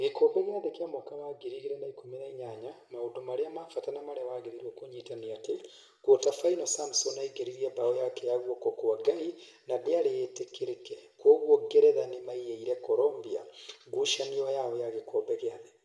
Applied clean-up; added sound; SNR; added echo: none; none; none; reverberation time 0.6 s.